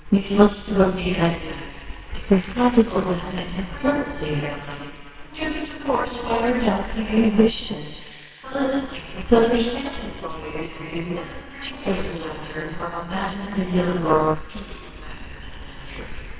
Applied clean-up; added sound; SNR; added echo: neural separator model SepFormer WHAMR!.